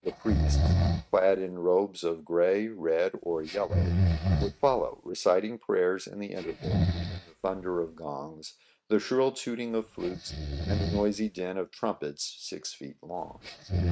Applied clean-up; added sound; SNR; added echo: neural mask model RNNoise.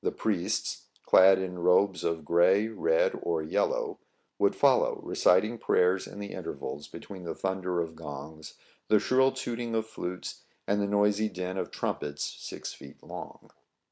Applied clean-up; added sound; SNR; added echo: none; none; none; none.